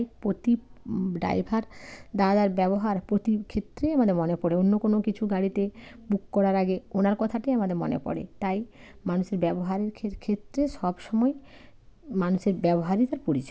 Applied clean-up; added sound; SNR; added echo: none; none; none; none.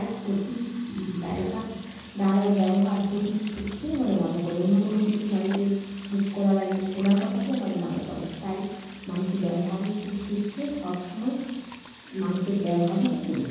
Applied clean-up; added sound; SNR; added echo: none; Sink (filling or washing) / Water tap, faucet; 16 dB; reverberation time 1.3 s.